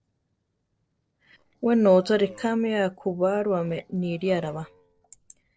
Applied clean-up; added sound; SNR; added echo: neural separator model SepFormer DNS4.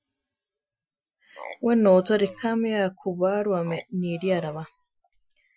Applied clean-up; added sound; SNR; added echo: classical method Wiener filter.